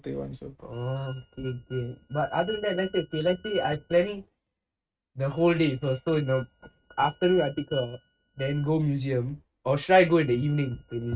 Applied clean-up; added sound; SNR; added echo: neural mask model RNNoise.